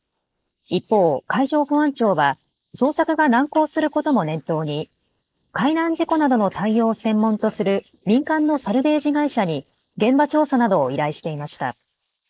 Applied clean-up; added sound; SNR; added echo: neural mask model Resemble Enhance denoiser.